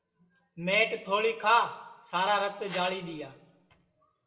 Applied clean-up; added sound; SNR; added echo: none; Whoosh, swoosh, swish; 15 dB; reverberation time 0.8 s.